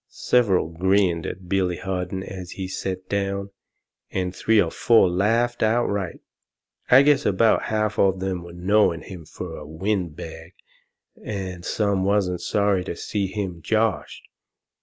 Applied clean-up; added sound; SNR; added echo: none; none; none; none.